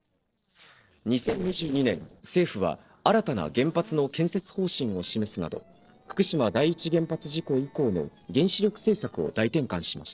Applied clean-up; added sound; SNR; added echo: neural separator model SepFormer DNS4.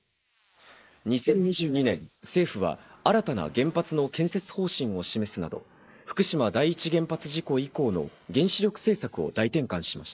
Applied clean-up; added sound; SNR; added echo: neural mask model Resemble Enhance denoiser.